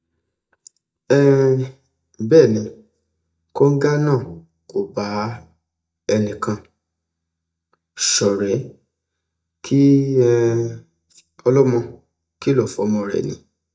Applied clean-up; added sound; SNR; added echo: neural mask model DeepFilterNet 3.